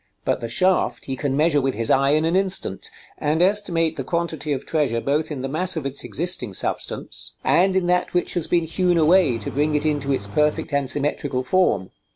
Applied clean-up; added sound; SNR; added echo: none; Engine starting; 15 dB; none.